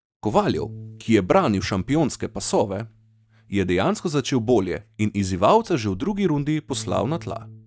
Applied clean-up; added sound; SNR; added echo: neural mask model DeepFilterNet 3.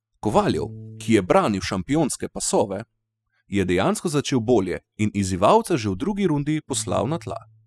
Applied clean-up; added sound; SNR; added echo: classical method spectral subtraction.